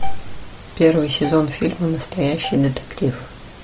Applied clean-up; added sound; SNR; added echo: none; Bowed string instrument; 19 dB; none.